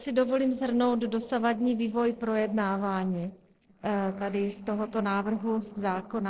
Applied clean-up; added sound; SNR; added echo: neural separator model SepFormer DNS4.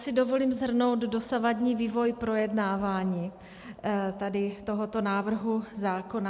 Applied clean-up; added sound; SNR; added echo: none; none; none; none.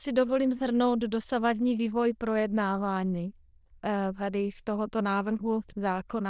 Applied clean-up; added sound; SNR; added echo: neural diffusion model UNIVERSE++.